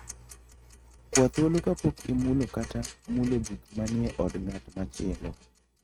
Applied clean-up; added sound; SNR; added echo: neural mask model RNNoise.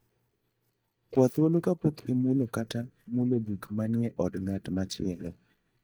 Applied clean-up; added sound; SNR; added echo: neural mask model DeepFilterNet 3.